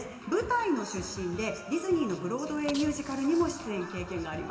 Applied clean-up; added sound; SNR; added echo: none; Bicycle; 16 dB; reverberation time 1.6 s.